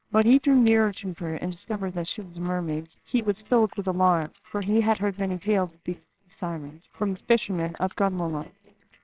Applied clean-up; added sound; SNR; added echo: neural separator model SepFormer WHAMR!.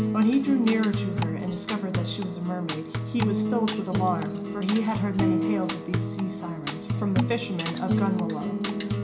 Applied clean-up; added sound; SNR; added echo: none; Acoustic guitar; 0 dB; reverberation time 0.4 s.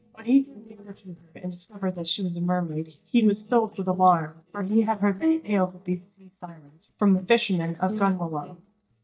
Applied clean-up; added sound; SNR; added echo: neural mask model DeepFilterNet 3.